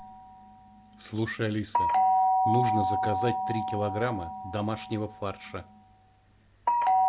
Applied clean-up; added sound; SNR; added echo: none; Doorbell; -4 dB; none.